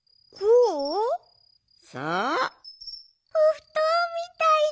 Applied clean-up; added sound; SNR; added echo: none; none; none; none.